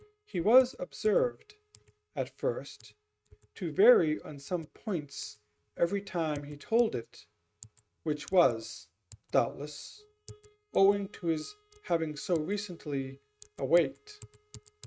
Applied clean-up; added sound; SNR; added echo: neural mask model RNNoise.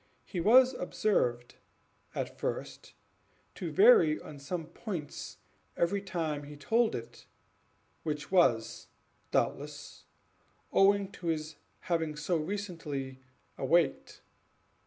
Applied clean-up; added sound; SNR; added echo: none; none; none; none.